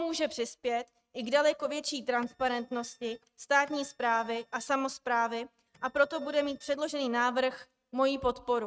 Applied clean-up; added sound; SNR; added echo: neural mask model RNNoise.